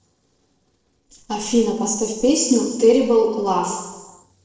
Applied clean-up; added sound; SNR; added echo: neural separator model SepFormer DNS4.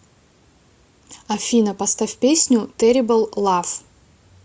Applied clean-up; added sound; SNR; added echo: none; none; none; none.